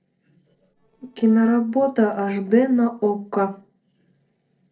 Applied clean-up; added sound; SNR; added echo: neural separator model SepFormer DNS4.